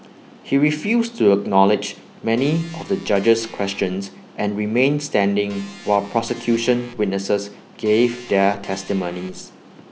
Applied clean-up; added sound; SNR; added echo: none; Organ; 20 dB; none.